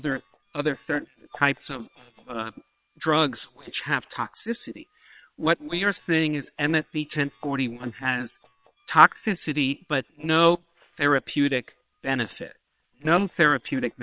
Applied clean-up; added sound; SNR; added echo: neural separator model SepFormer WHAM!.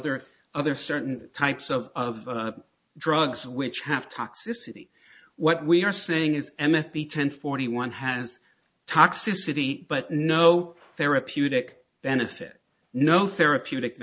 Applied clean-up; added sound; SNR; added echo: none; none; none; none.